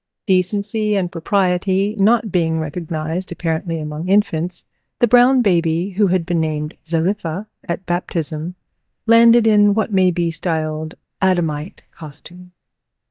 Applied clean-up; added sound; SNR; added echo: neural mask model DeepFilterNet 3.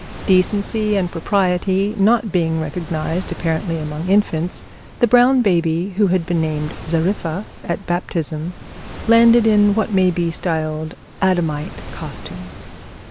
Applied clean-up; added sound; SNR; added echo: none; Waves, surf; 15 dB; none.